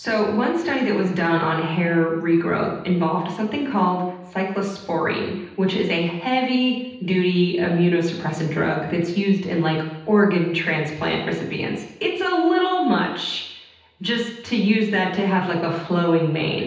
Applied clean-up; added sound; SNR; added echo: none; none; none; reverberation time 0.9 s.